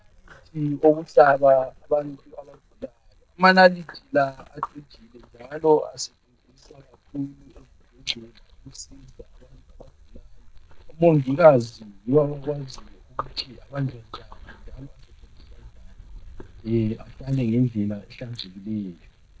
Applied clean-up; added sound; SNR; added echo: neural mask model DeepFilterNet 3.